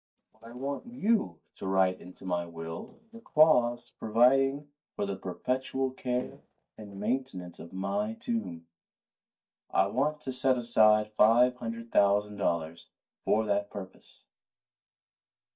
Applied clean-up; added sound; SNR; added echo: neural mask model DeepFilterNet 3.